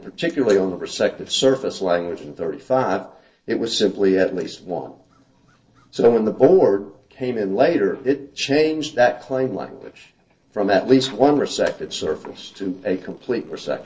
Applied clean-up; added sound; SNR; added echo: neural separator model SepFormer DNS4.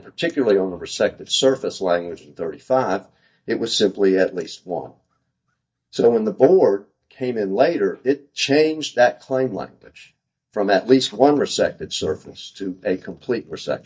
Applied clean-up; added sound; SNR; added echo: neural mask model DeepFilterNet 3.